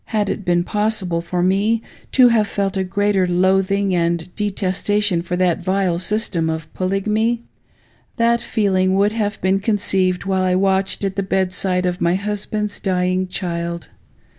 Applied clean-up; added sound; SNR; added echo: none; none; none; none.